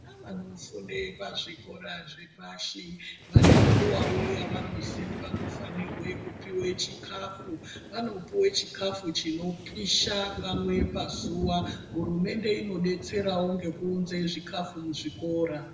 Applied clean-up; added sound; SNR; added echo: none; Thunder; -1 dB; reverberation time 0.8 s.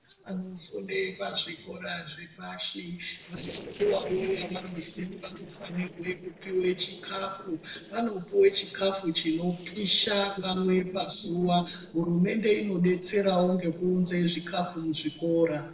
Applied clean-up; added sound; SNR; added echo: neural separator model SepFormer DNS4.